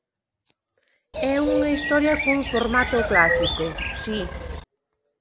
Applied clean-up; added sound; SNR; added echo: none; Bird; 2 dB; none.